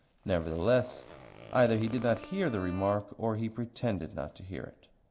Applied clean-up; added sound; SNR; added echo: none; Bowed string instrument + Zipper (clothing); 17 dB; none.